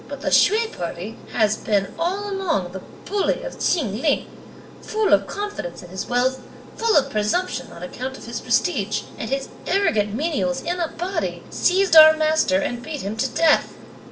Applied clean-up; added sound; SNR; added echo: none; Aircraft; 17 dB; reverberation time 0.6 s.